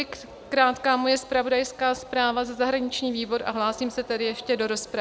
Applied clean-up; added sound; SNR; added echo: none; none; none; none.